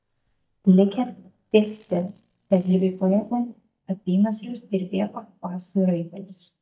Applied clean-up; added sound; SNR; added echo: neural mask model DeepFilterNet 3.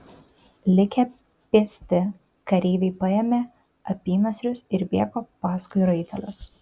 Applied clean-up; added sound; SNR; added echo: none; none; none; none.